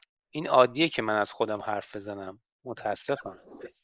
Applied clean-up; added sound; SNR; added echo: neural mask model Resemble Enhance denoiser.